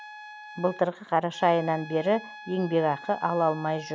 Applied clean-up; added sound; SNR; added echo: none; Trumpet; 17 dB; none.